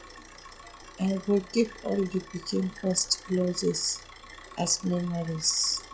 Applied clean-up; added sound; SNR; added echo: classical method log-MMSE.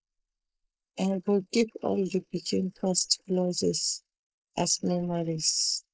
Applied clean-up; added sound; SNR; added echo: neural mask model Resemble Enhance denoiser.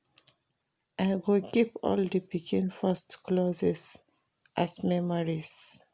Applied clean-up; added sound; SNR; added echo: none; none; none; none.